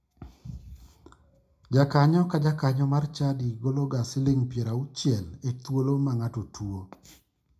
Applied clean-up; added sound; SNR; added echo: none; none; none; reverberation time 0.3 s.